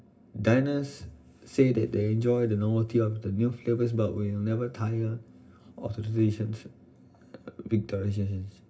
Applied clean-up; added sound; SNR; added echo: none; none; none; reverberation time 0.4 s.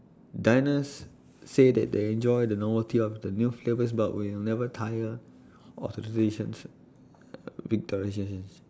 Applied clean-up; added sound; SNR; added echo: none; none; none; none.